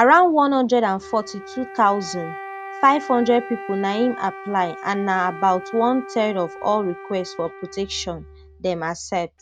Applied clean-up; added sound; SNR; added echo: none; Wind instrument, woodwind instrument; 15 dB; none.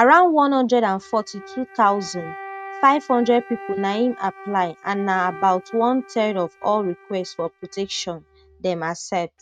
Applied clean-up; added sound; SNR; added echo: neural mask model RNNoise.